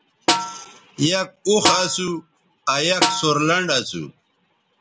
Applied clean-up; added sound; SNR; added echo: none; Snare drum; 2 dB; none.